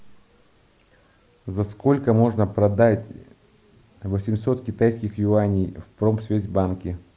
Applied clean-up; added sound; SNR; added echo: none; none; none; none.